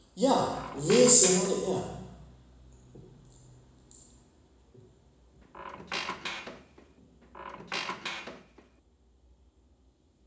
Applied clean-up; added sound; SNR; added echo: none; Squeak; 9 dB; reverberation time 1.0 s.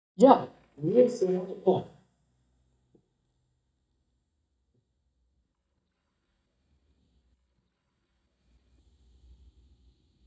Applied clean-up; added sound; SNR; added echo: neural mask model DeepFilterNet 3.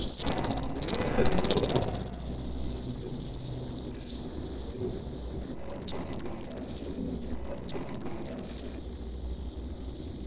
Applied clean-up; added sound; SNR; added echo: neural separator model SepFormer DNS4.